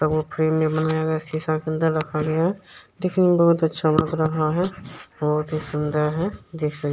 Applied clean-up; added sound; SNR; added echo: neural mask model Resemble Enhance denoiser.